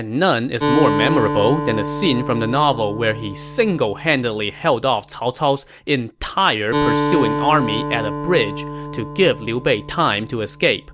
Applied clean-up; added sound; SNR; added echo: none; Acoustic guitar; 5 dB; none.